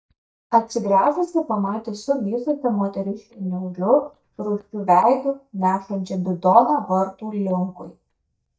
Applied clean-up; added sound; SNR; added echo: neural mask model DeepFilterNet 3.